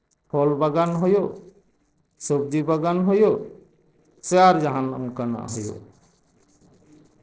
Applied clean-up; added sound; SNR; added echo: neural separator model SepFormer DNS4.